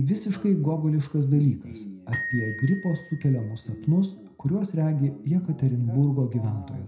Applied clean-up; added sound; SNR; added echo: none; Glockenspiel; 15 dB; reverberation time 0.5 s.